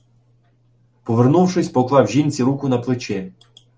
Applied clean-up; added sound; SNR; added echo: none; none; none; none.